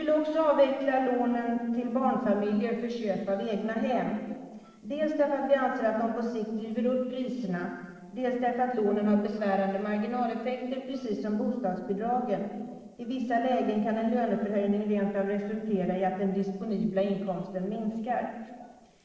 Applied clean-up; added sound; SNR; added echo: neural separator model SepFormer DNS4.